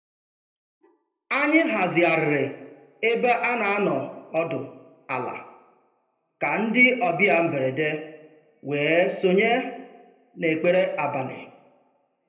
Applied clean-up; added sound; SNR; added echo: none; none; none; reverberation time 0.7 s.